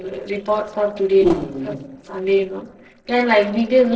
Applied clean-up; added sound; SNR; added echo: neural separator model SepFormer DNS4.